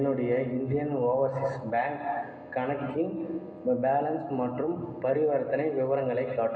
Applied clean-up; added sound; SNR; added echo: none; Wind instrument, woodwind instrument; 20 dB; reverberation time 0.2 s.